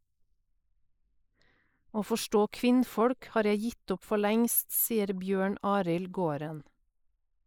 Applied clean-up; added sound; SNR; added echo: neural mask model Resemble Enhance denoiser.